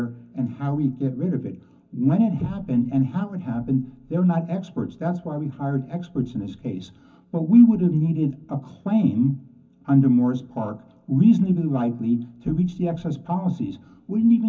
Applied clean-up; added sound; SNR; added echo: none; none; none; reverberation time 0.3 s.